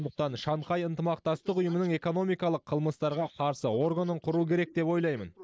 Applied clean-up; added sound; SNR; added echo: neural mask model Resemble Enhance denoiser.